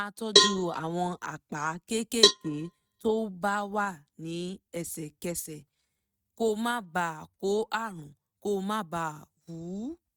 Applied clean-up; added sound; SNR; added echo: neural mask model RNNoise.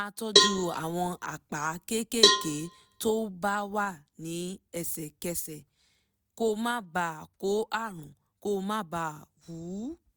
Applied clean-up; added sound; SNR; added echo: none; Cowbell; -4 dB; none.